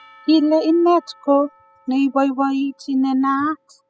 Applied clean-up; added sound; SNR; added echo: classical method spectral subtraction.